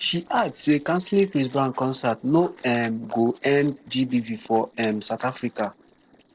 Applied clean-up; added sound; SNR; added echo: neural separator model SepFormer DNS4.